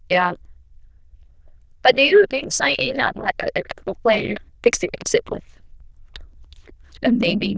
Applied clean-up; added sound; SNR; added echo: neural diffusion model UNIVERSE++.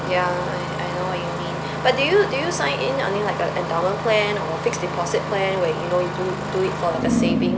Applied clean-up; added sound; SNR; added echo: none; Engine starting; 3 dB; none.